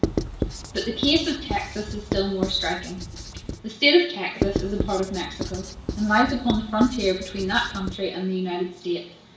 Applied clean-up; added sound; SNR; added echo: none; Writing; 6 dB; reverberation time 0.5 s.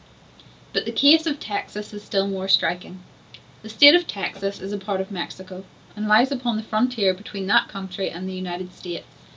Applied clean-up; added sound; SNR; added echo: none; none; none; none.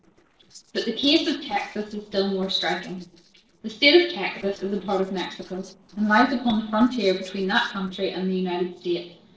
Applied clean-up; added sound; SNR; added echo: neural separator model SepFormer DNS4.